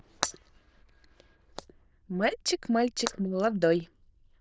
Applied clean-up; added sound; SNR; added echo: neural diffusion model UNIVERSE++.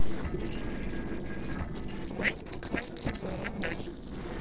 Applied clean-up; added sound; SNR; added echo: neural separator model SepFormer DNS4.